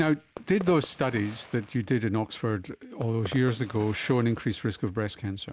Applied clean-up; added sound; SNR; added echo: none; Fireworks; 18 dB; none.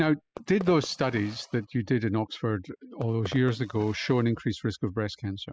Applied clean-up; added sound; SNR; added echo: classical method spectral subtraction.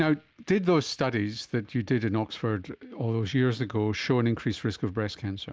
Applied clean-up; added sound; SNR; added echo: none; none; none; none.